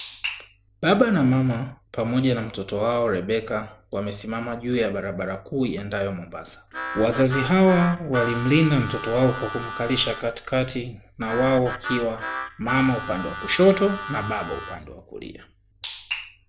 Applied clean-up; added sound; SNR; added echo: none; Harmonica; 9 dB; none.